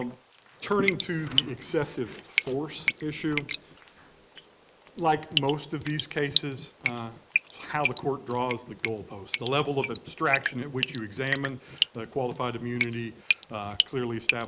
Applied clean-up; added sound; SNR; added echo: neural mask model Resemble Enhance denoiser.